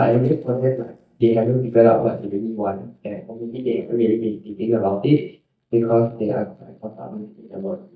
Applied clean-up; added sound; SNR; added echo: neural mask model DeepFilterNet 3.